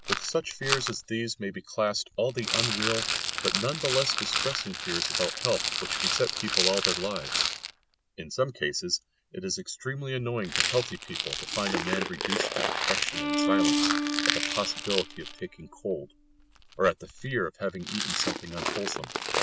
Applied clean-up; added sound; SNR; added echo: none; Bowed string instrument + Rattle; -1 dB; none.